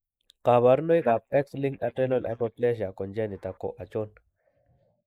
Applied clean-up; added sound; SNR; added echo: neural mask model Resemble Enhance denoiser.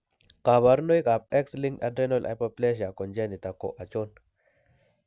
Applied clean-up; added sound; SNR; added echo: none; none; none; none.